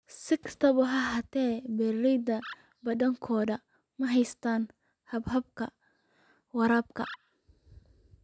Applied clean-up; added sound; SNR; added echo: none; Animal; 19 dB; none.